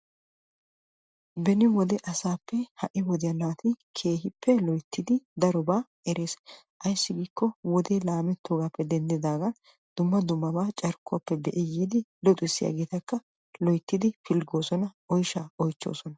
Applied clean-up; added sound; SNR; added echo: none; none; none; none.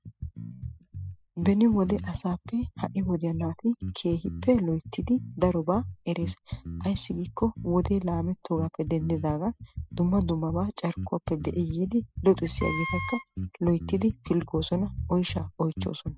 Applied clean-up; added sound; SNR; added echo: classical method spectral subtraction.